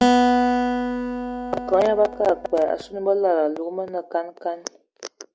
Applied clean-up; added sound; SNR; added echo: none; Acoustic guitar; 0 dB; none.